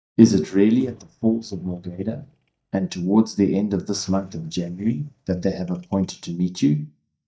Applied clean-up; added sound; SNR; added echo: neural mask model DeepFilterNet 3.